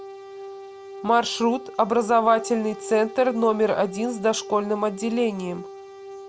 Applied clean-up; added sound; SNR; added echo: none; Brass instrument; 15 dB; none.